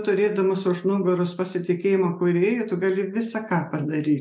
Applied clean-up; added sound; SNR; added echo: none; none; none; none.